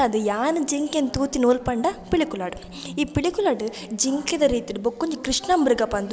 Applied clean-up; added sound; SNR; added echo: none; none; none; none.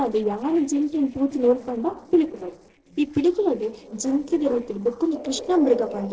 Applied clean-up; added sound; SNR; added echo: neural separator model SepFormer DNS4.